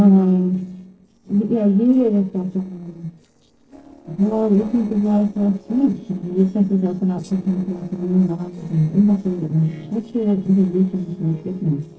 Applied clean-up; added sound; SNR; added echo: neural separator model SepFormer DNS4.